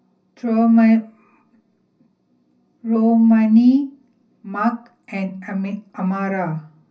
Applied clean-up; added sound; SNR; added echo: none; none; none; reverberation time 0.4 s.